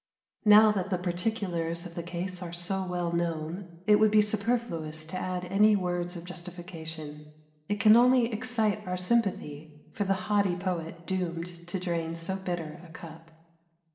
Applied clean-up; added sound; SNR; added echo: none; none; none; reverberation time 1.0 s.